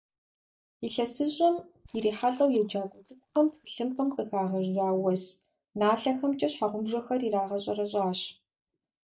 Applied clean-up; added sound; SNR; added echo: neural mask model DeepFilterNet 3.